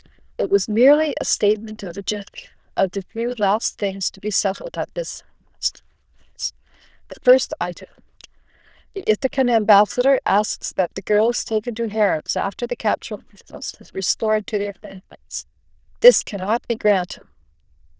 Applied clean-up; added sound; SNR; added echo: neural diffusion model UNIVERSE++.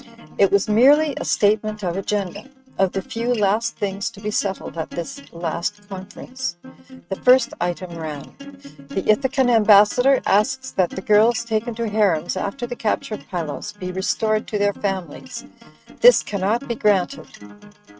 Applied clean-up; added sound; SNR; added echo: neural mask model RNNoise.